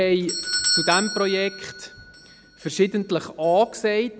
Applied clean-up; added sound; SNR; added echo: none; Doorbell; 6 dB; none.